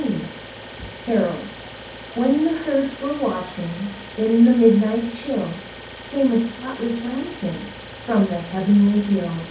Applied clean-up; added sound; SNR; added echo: none; Idling; 14 dB; reverberation time 0.6 s.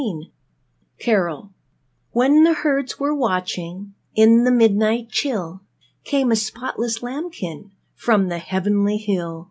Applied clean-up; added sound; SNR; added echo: none; none; none; none.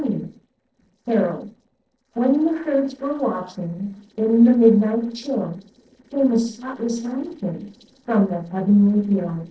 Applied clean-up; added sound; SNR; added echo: neural separator model SepFormer DNS4.